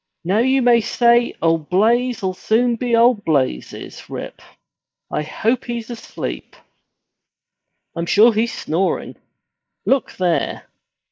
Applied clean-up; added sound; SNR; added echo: neural mask model Resemble Enhance denoiser.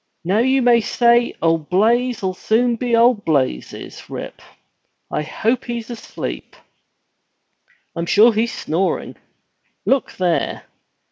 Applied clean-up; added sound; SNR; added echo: none; none; none; none.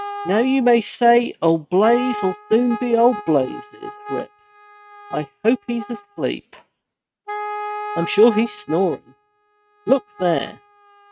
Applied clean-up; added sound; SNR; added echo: neural mask model RNNoise.